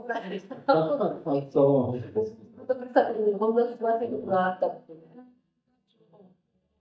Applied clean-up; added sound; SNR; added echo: neural mask model DeepFilterNet 3.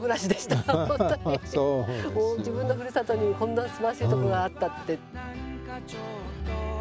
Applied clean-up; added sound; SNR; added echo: none; none; none; none.